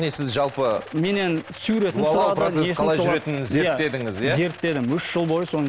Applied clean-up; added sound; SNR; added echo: none; Rattle; 19 dB; none.